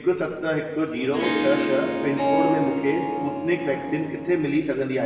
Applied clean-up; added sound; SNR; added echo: none; Harp; 2 dB; reverberation time 1.2 s.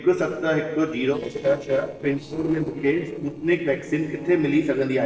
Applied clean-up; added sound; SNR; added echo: neural separator model SepFormer DNS4.